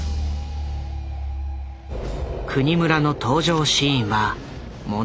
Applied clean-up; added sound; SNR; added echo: none; none; none; none.